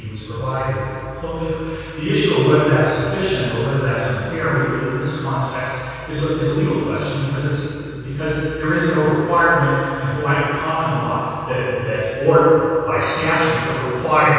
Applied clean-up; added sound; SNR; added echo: none; none; none; reverberation time 2.1 s.